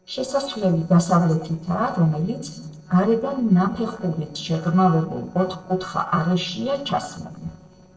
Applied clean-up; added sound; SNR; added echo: neural separator model SepFormer DNS4.